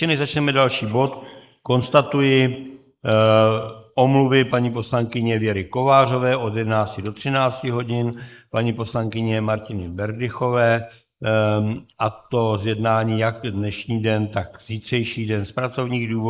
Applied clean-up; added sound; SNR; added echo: neural mask model Resemble Enhance denoiser.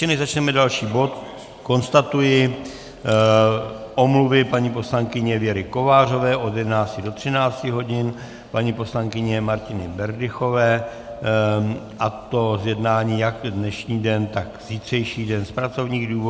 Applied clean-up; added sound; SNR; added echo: none; none; none; none.